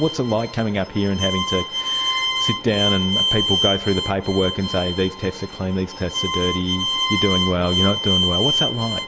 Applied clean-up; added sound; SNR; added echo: none; Bowed string instrument; 2 dB; none.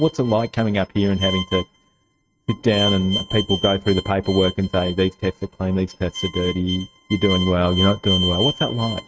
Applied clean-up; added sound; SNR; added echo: neural mask model RNNoise.